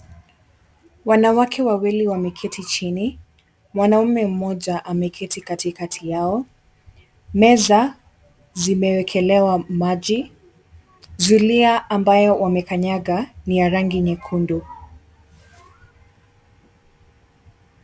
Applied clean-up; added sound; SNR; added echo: none; none; none; none.